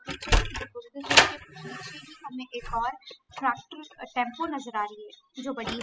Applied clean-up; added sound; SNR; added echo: classical method spectral subtraction.